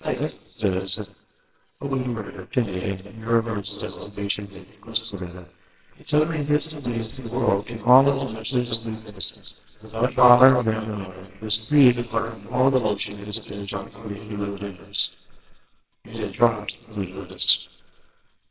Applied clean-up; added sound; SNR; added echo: neural separator model SepFormer WHAMR!.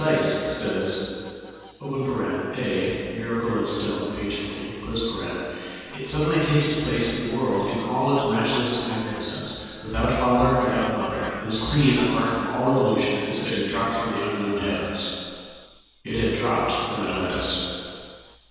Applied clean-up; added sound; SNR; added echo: none; Fowl; 20 dB; reverberation time 2.1 s.